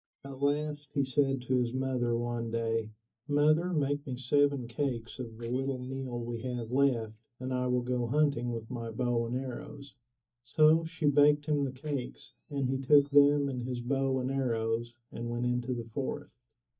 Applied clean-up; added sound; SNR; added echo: neural mask model DeepFilterNet 3.